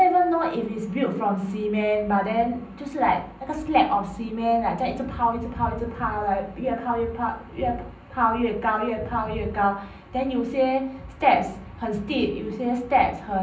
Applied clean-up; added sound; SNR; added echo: none; none; none; reverberation time 0.6 s.